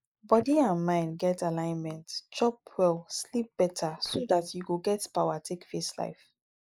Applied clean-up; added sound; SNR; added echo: neural mask model Resemble Enhance denoiser.